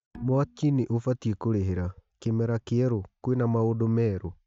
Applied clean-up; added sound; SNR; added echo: neural mask model RNNoise.